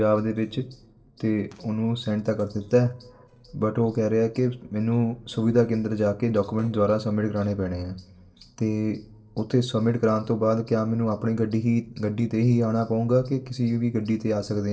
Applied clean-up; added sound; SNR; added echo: neural separator model SepFormer DNS4.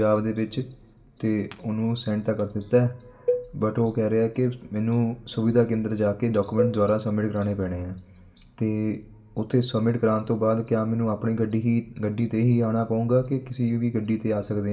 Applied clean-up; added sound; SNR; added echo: none; Cowbell; 8 dB; reverberation time 0.5 s.